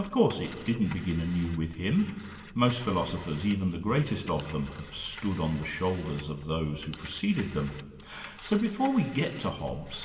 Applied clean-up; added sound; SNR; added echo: none; Telephone; 19 dB; reverberation time 2.1 s.